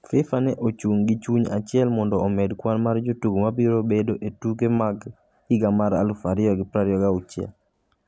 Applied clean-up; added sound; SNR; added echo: none; none; none; none.